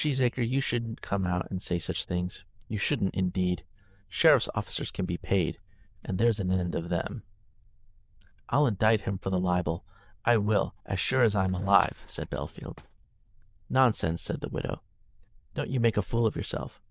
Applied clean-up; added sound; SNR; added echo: neural diffusion model UNIVERSE++.